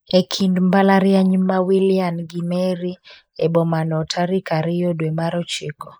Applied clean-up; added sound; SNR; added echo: neural mask model Resemble Enhance denoiser.